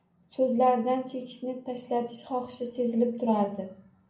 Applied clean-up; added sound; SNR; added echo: none; none; none; reverberation time 0.6 s.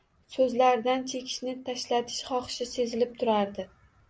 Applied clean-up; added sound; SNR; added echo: none; none; none; none.